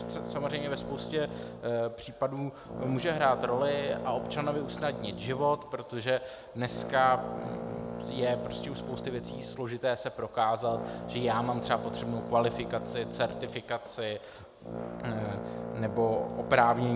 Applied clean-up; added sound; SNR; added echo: none; Brass instrument; 8 dB; none.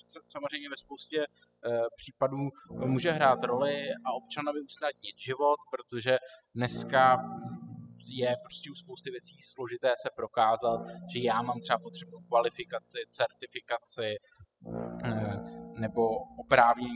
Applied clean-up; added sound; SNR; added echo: classical method spectral subtraction.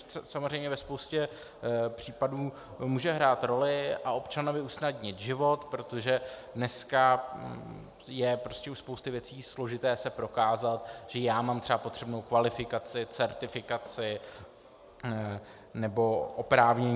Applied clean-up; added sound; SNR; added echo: none; none; none; none.